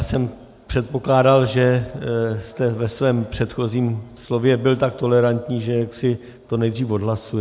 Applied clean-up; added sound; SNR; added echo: none; none; none; none.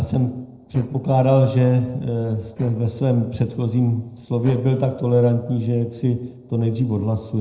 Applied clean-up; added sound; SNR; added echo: neural separator model SepFormer DNS4.